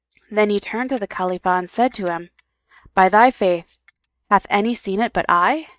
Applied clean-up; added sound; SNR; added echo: neural mask model RNNoise.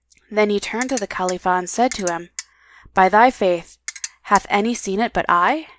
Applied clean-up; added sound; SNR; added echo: neural mask model Resemble Enhance denoiser.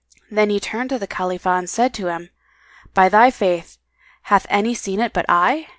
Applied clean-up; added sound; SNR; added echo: none; none; none; none.